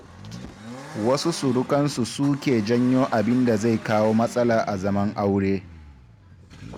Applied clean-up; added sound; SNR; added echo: none; Accelerating, revving, vroom; 17 dB; none.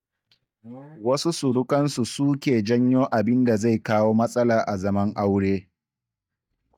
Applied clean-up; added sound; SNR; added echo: neural mask model DeepFilterNet 3.